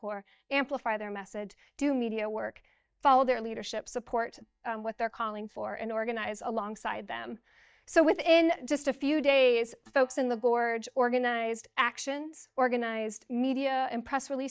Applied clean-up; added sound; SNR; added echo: neural mask model DeepFilterNet 3.